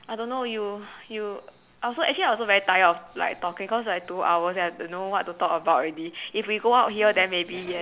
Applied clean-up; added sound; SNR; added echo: none; none; none; none.